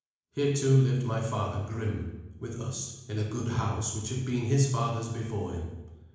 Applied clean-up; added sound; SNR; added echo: none; none; none; reverberation time 1.0 s.